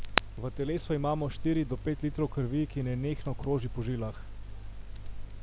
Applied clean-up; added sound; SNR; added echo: none; Crackle; 4 dB; none.